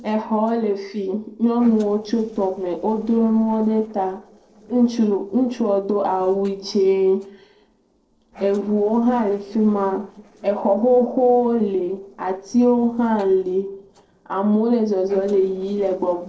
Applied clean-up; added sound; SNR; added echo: neural separator model SepFormer DNS4.